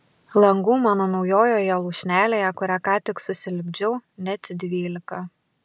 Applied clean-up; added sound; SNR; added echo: none; none; none; none.